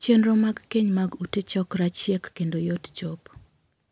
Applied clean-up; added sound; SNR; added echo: none; none; none; none.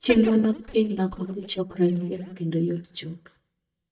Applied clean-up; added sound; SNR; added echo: neural mask model DeepFilterNet 3.